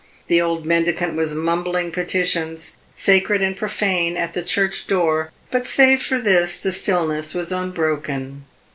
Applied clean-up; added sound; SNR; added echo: none; none; none; none.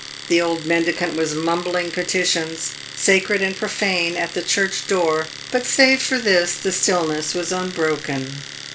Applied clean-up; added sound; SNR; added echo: none; Domestic sounds, home sounds; 13 dB; none.